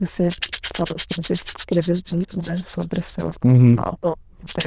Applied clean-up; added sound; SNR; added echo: neural diffusion model UNIVERSE++.